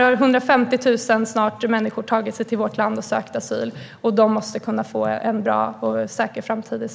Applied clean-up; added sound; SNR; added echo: none; none; none; none.